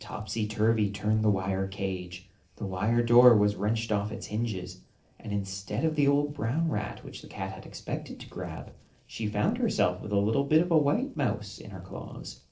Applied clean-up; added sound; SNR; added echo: neural separator model SepFormer DNS4.